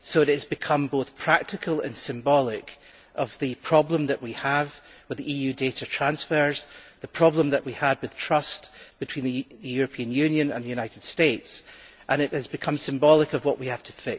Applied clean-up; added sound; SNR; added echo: none; none; none; none.